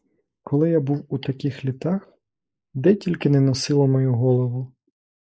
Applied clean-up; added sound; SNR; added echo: neural mask model Resemble Enhance denoiser.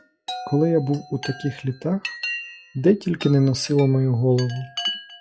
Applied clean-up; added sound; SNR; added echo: classical method log-MMSE.